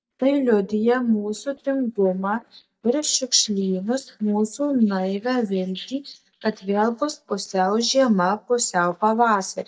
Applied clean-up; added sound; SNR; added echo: neural mask model DeepFilterNet 3.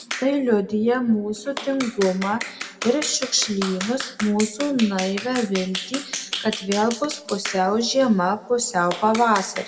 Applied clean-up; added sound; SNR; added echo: none; Clapping; 11 dB; reverberation time 1.0 s.